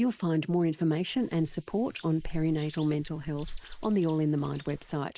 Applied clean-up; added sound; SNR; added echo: neural mask model Resemble Enhance denoiser.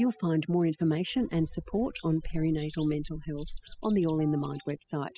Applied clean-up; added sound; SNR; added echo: classical method spectral subtraction.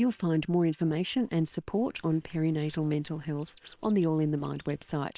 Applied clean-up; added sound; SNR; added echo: neural separator model SepFormer WHAM!.